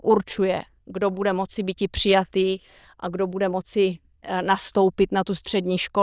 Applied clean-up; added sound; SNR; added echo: neural diffusion model UNIVERSE++.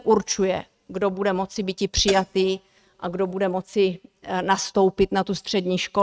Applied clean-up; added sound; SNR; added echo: neural mask model RNNoise.